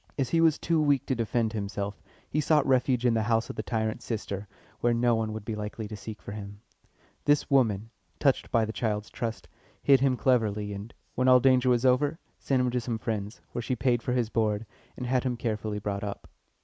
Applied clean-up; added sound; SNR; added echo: none; none; none; none.